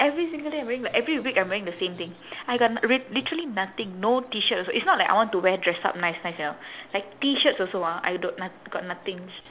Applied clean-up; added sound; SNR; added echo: none; none; none; none.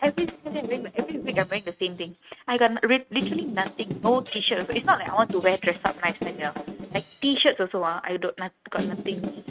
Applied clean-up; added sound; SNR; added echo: neural mask model RNNoise.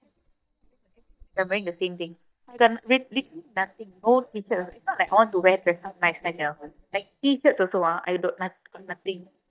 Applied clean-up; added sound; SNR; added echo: neural mask model DeepFilterNet 3.